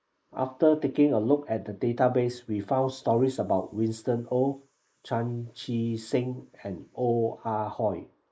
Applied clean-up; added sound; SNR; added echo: neural mask model Resemble Enhance denoiser.